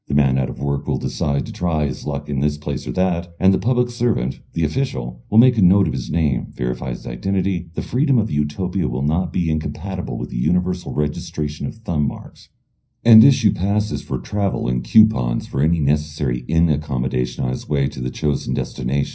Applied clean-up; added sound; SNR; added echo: none; none; none; reverberation time 0.4 s.